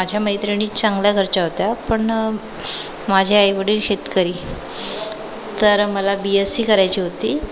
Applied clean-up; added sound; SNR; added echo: none; none; none; none.